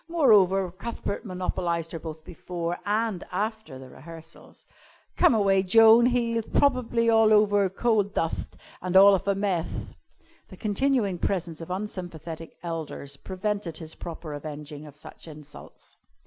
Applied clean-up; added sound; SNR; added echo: none; none; none; none.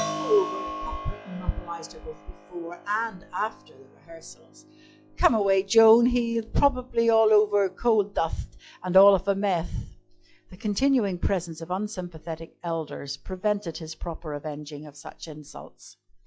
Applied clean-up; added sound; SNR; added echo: classical method log-MMSE.